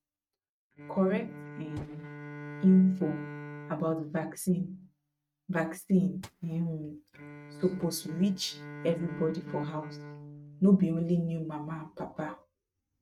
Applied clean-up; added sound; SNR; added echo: neural mask model RNNoise.